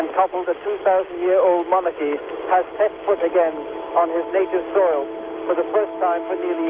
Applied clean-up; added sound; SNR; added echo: none; none; none; none.